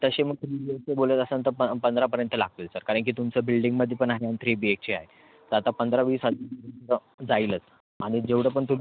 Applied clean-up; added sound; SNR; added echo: none; none; none; none.